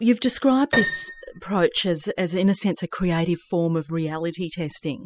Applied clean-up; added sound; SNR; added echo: classical method spectral subtraction.